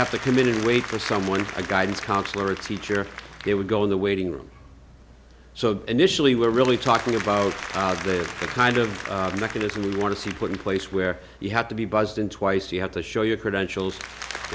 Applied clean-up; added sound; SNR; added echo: none; Applause; 13 dB; none.